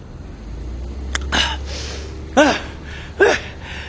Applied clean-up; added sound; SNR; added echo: none; Car passing by / Idling / Accelerating, revving, vroom; 8 dB; none.